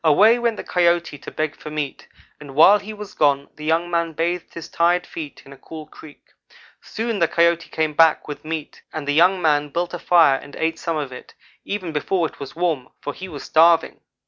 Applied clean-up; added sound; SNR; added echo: none; none; none; none.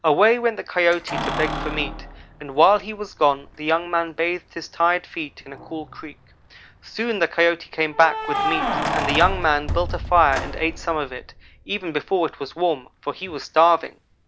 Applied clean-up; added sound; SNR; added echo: none; Keys jangling; 9 dB; none.